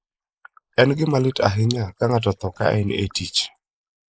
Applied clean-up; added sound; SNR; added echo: neural mask model Resemble Enhance denoiser.